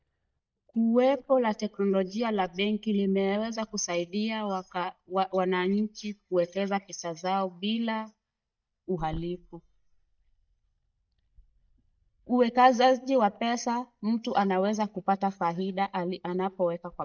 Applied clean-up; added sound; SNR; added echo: neural mask model DeepFilterNet 3.